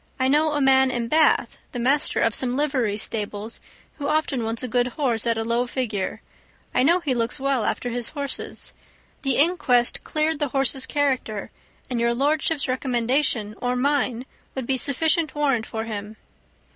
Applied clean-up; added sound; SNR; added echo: none; none; none; none.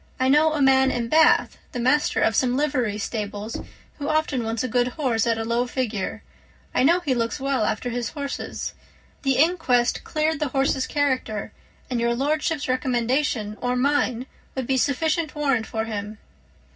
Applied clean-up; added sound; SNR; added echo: none; Knock; 18 dB; reverberation time 0.4 s.